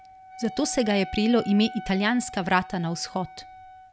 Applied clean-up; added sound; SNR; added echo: none; Wind instrument, woodwind instrument; 15 dB; none.